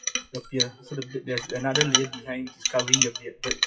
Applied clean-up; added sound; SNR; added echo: classical method WPE with log-MMSE.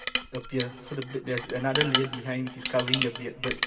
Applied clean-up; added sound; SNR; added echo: none; Chink, clink; -3 dB; reverberation time 1.9 s.